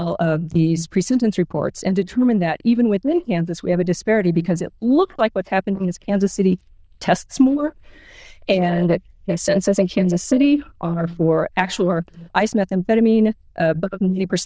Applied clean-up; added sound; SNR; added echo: neural diffusion model UNIVERSE++.